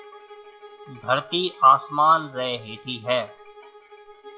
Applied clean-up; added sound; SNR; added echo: classical method log-MMSE.